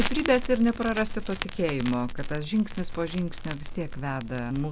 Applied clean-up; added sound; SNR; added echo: none; Crackle; 5 dB; none.